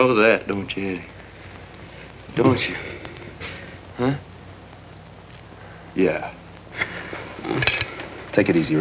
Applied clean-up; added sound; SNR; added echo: none; none; none; none.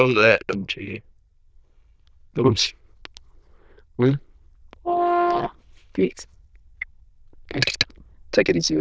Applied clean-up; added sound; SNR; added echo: neural diffusion model UNIVERSE++.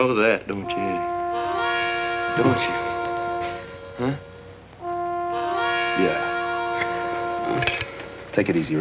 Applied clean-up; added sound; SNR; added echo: none; Harmonica + Brass instrument; 0 dB; none.